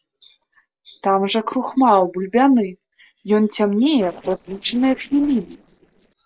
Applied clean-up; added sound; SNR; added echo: neural separator model SepFormer DNS4.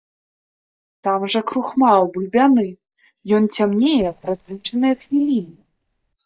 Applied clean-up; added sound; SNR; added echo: neural mask model DeepFilterNet 3.